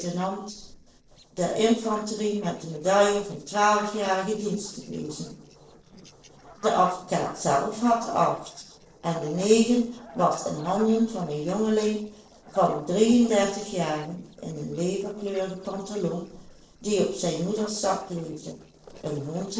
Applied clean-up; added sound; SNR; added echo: neural separator model SepFormer DNS4.